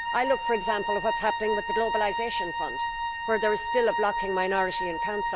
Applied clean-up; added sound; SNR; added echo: none; Wind instrument, woodwind instrument; 2 dB; none.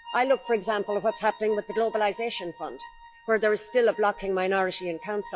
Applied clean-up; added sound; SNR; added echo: classical method log-MMSE.